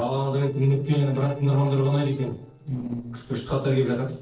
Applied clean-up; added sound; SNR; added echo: neural separator model SepFormer DNS4.